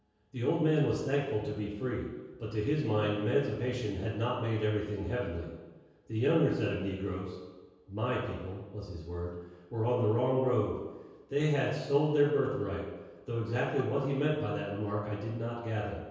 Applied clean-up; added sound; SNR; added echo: none; Bowed string instrument; 20 dB; reverberation time 1.2 s.